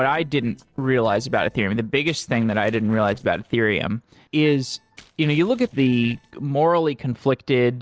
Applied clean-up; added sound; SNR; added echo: neural separator model SepFormer DNS4.